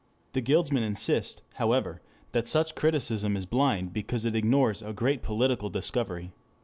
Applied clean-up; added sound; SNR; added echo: none; none; none; none.